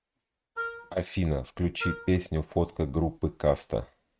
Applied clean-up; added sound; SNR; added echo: neural mask model RNNoise.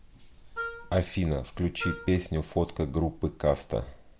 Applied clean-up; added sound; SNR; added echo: none; Wind instrument, woodwind instrument; 10 dB; none.